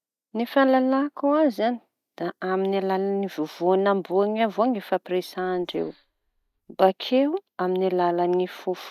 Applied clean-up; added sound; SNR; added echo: neural mask model DeepFilterNet 3.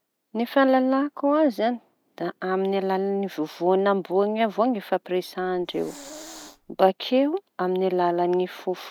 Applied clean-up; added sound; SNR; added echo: none; Hiss; 20 dB; none.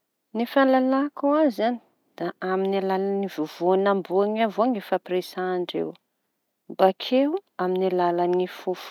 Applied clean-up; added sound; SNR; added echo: none; none; none; none.